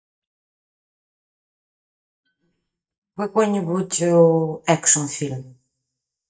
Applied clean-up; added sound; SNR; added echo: neural mask model DeepFilterNet 3.